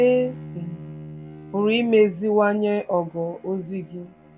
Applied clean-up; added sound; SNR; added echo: none; Bowed string instrument; 18 dB; none.